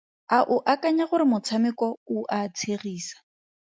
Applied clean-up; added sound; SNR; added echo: none; none; none; none.